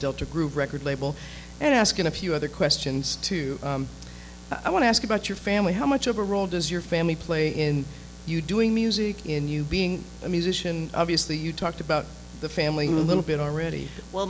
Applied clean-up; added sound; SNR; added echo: none; none; none; none.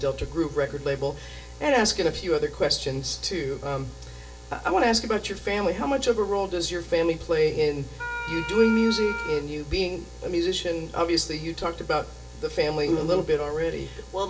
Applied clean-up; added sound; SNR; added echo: none; Wind instrument, woodwind instrument; 7 dB; reverberation time 0.2 s.